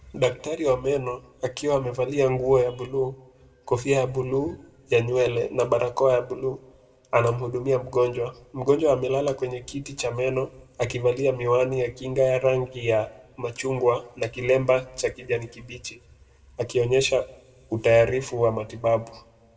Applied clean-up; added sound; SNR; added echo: none; none; none; reverberation time 0.7 s.